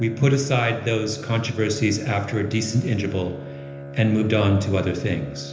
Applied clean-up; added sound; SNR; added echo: none; Bowed string instrument; 13 dB; reverberation time 0.8 s.